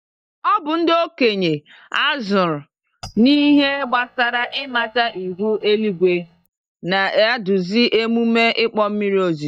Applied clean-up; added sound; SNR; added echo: neural mask model DeepFilterNet 3.